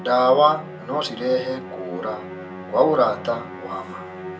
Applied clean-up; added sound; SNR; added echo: none; Musical instrument; 13 dB; reverberation time 0.2 s.